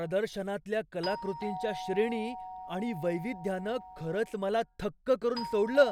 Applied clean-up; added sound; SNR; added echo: none; Doorbell; 12 dB; none.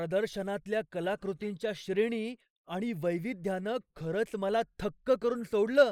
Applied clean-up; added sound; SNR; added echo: neural mask model Resemble Enhance denoiser.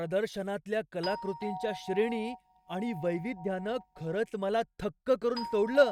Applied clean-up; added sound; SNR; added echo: neural mask model RNNoise.